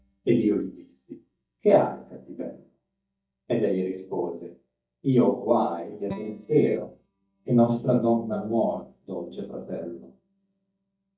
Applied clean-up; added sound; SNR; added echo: neural mask model DeepFilterNet 3.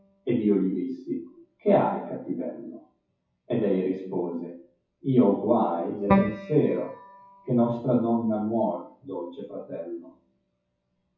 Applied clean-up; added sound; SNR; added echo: classical method WPE with log-MMSE.